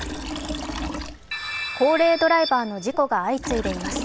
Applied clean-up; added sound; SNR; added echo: none; Liquid; 9 dB; none.